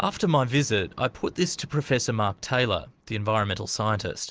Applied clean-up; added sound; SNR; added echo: none; none; none; none.